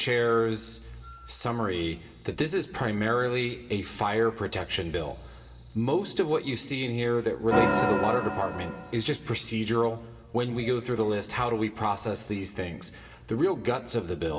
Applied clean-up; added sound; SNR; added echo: none; Organ; 1 dB; reverberation time 0.9 s.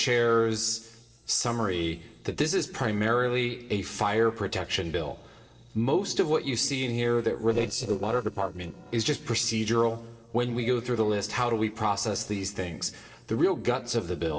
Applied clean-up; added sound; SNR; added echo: neural separator model SepFormer DNS4.